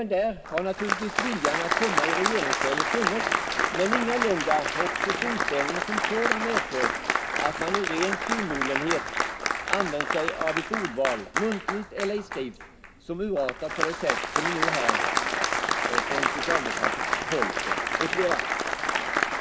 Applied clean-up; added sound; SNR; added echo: none; Applause; -3 dB; reverberation time 2.0 s.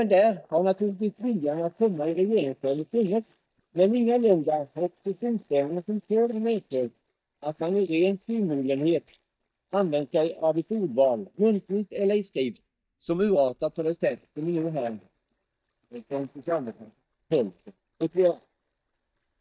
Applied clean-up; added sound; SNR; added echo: neural mask model DeepFilterNet 3.